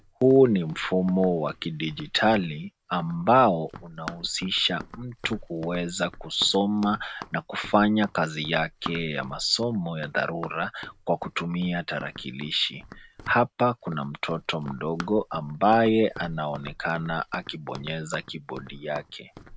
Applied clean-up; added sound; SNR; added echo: none; Run; 18 dB; none.